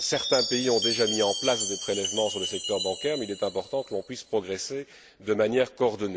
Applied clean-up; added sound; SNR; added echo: none; Chime; 6 dB; none.